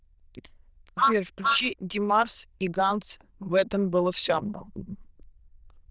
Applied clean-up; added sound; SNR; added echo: neural diffusion model UNIVERSE++.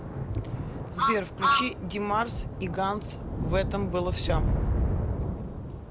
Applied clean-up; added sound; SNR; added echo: none; Truck + Thunder / Rain; -3 dB; none.